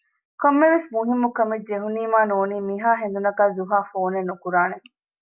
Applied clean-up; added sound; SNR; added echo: none; none; none; none.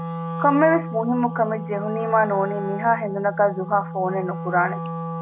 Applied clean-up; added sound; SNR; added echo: none; Wind instrument, woodwind instrument; 8 dB; none.